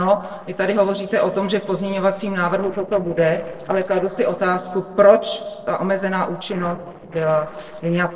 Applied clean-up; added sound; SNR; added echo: neural separator model SepFormer DNS4.